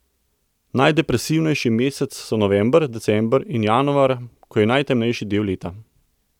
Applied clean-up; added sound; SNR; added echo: none; none; none; none.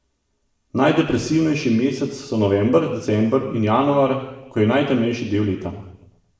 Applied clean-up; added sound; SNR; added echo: none; none; none; reverberation time 0.9 s.